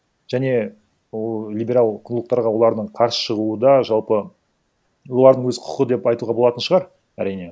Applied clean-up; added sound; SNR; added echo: none; none; none; none.